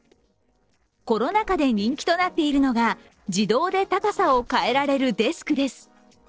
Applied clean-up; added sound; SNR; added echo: neural separator model SepFormer DNS4.